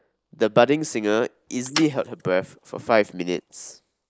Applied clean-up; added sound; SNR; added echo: neural mask model Resemble Enhance denoiser.